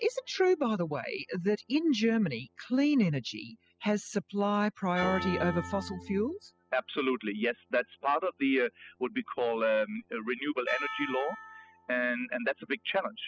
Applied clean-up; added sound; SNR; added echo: classical method spectral subtraction.